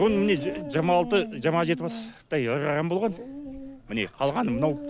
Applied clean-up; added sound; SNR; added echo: none; Dog; 11 dB; none.